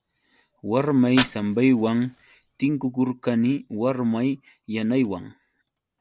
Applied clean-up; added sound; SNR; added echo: none; Fire; 15 dB; none.